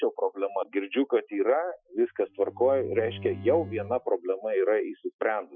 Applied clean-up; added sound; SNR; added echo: classical method Wiener filter.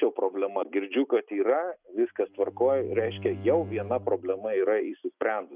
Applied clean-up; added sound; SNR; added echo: neural mask model RNNoise.